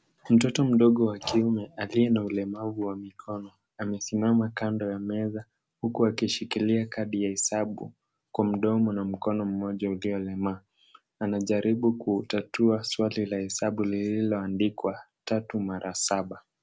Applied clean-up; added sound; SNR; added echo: none; Breathing; 19 dB; none.